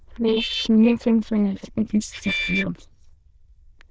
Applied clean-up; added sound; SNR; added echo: neural diffusion model UNIVERSE++.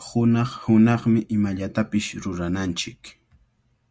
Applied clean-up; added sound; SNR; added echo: none; none; none; none.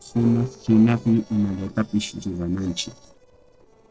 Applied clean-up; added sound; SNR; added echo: neural separator model SepFormer DNS4.